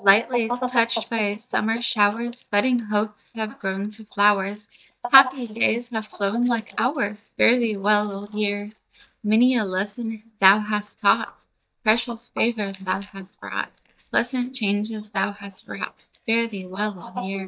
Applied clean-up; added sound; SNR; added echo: neural mask model DeepFilterNet 3.